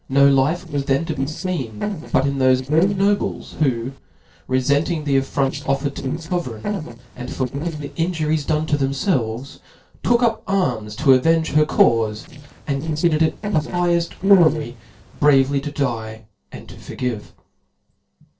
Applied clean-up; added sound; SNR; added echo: neural separator model SepFormer DNS4.